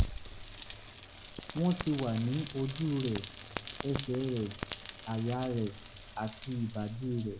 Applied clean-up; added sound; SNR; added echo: none; Rain; -1 dB; reverberation time 0.4 s.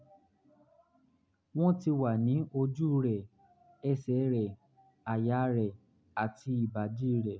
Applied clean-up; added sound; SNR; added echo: none; none; none; none.